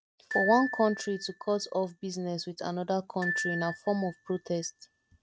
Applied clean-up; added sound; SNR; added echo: neural mask model RNNoise.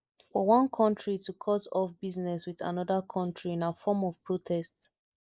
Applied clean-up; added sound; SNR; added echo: neural mask model Resemble Enhance denoiser.